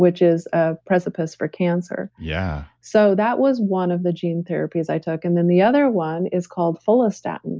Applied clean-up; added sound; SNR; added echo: none; none; none; none.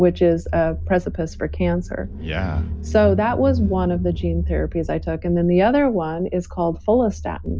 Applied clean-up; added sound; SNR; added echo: none; Engine / Car; 7 dB; none.